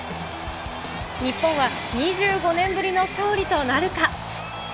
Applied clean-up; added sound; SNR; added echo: none; none; none; none.